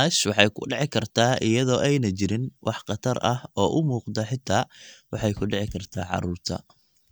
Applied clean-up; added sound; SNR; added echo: neural mask model DeepFilterNet 3.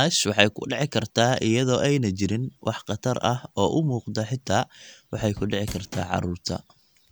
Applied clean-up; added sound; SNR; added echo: none; Drum / Drum kit; 14 dB; none.